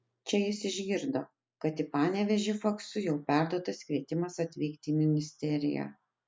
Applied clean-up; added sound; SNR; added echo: none; none; none; none.